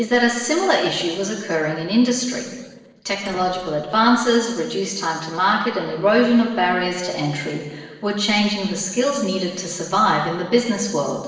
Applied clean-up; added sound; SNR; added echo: neural separator model SepFormer DNS4.